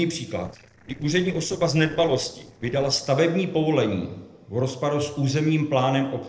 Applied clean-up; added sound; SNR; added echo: neural separator model SepFormer DNS4.